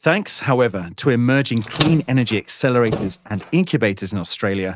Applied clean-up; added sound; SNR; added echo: neural mask model RNNoise.